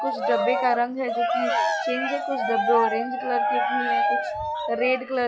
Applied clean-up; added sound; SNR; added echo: classical method log-MMSE.